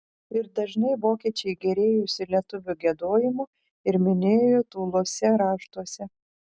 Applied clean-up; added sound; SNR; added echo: none; none; none; none.